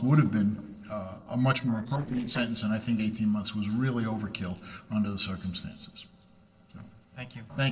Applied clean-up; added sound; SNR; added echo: neural separator model SepFormer DNS4.